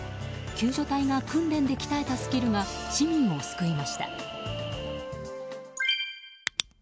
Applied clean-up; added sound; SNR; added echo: none; none; none; none.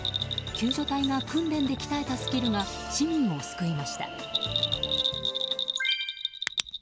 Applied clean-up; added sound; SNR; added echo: none; Bell; 4 dB; none.